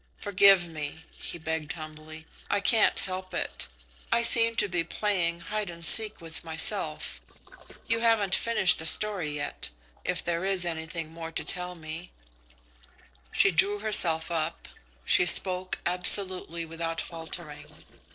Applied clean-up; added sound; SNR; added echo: neural separator model SepFormer DNS4.